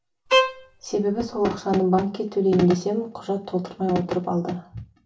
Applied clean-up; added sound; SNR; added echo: none; Bowed string instrument; 1 dB; reverberation time 0.2 s.